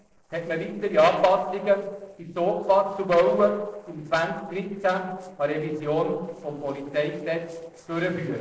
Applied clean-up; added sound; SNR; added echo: neural separator model SepFormer DNS4.